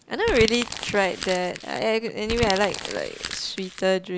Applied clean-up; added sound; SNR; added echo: none; Crumpling, crinkling; 8 dB; none.